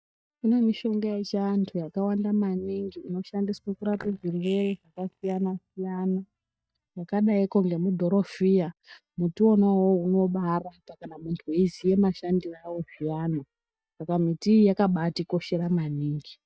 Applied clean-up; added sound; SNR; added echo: neural mask model DeepFilterNet 3.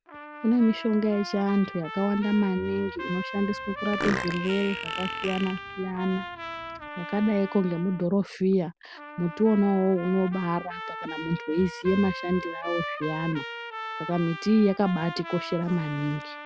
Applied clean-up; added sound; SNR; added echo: none; Trumpet + Fart; 10 dB; none.